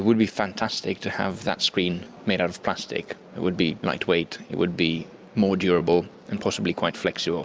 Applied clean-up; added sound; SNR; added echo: none; none; none; none.